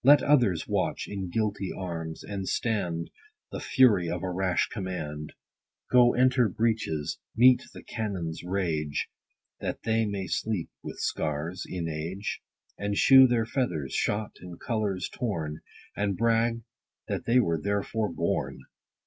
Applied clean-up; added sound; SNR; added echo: none; none; none; none.